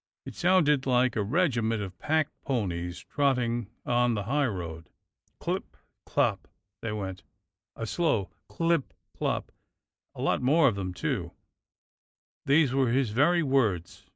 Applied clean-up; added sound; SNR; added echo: neural mask model Resemble Enhance denoiser.